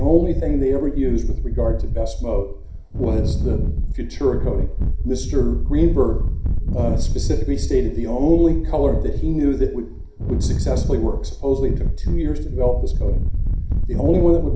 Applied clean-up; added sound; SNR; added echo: none; Wind; -3 dB; reverberation time 0.5 s.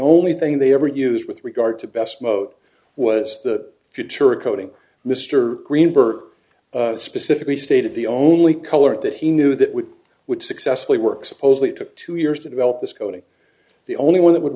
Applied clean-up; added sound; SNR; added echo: none; none; none; none.